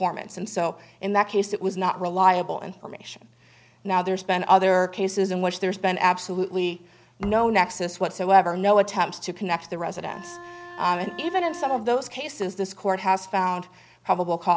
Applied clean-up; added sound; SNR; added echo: none; Thump, thud + Bowed string instrument; 17 dB; none.